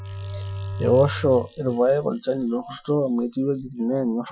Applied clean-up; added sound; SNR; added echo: classical method Wiener filter.